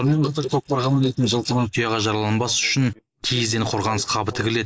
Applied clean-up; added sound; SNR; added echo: neural mask model Resemble Enhance denoiser.